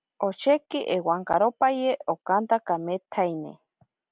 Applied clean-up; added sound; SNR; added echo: none; none; none; none.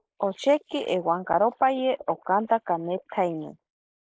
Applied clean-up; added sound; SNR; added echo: neural mask model Resemble Enhance denoiser.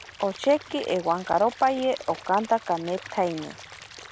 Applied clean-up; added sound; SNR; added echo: none; Stream / Liquid; 17 dB; none.